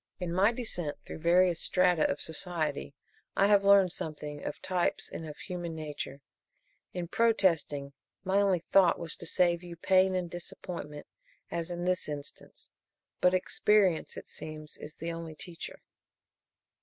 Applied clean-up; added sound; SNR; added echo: none; none; none; none.